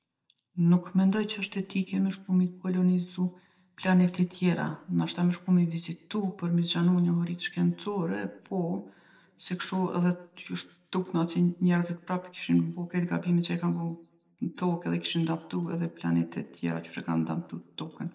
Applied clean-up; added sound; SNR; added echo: none; none; none; reverberation time 0.5 s.